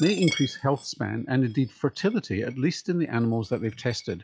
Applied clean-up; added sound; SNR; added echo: classical method log-MMSE.